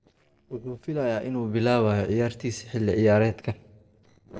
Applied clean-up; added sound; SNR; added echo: neural separator model SepFormer DNS4.